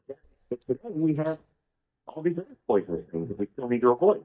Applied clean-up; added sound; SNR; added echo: neural mask model DeepFilterNet 3.